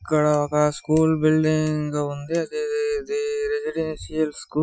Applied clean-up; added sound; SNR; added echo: classical method Wiener filter.